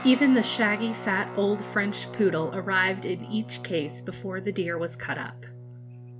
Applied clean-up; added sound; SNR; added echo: none; Guitar; 12 dB; none.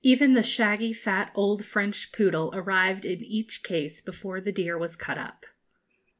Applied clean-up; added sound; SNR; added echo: none; none; none; none.